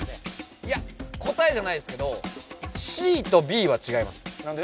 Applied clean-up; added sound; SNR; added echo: none; none; none; none.